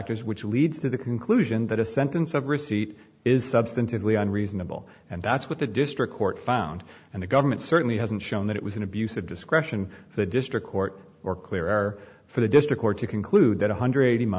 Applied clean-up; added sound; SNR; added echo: none; none; none; none.